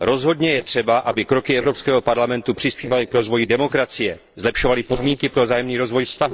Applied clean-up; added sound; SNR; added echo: neural separator model SepFormer DNS4.